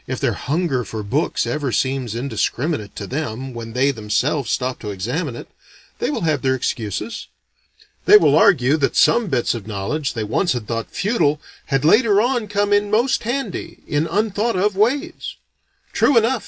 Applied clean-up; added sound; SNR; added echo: none; none; none; none.